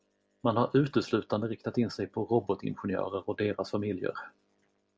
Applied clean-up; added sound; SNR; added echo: none; none; none; none.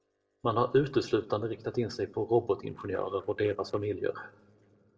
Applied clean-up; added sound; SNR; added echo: neural separator model SepFormer DNS4.